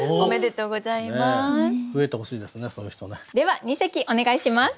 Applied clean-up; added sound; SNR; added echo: none; none; none; none.